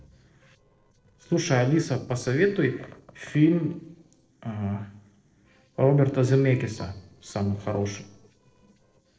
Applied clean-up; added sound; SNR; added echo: neural separator model SepFormer DNS4.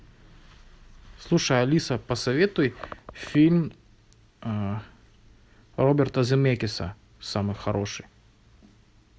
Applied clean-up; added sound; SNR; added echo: none; none; none; none.